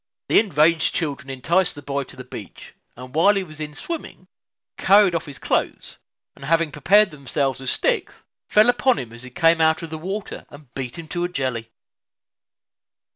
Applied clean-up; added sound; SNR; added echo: none; none; none; none.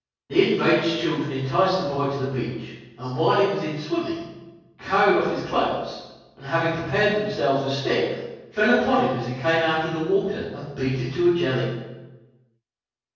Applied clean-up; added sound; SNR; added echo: none; none; none; reverberation time 1.3 s.